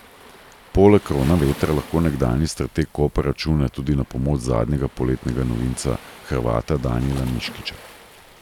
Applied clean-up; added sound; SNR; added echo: none; Waves, surf; 20 dB; none.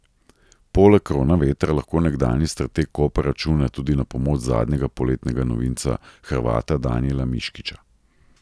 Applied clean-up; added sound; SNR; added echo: none; none; none; none.